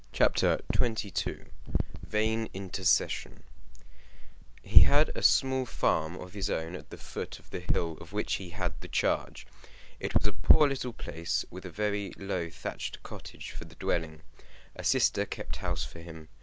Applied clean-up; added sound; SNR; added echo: none; none; none; none.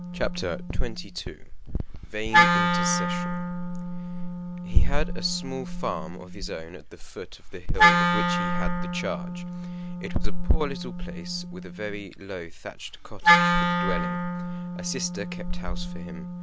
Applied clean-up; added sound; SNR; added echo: none; Wind instrument, woodwind instrument; 1 dB; none.